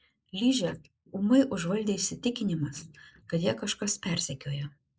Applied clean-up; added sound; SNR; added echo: neural mask model Resemble Enhance denoiser.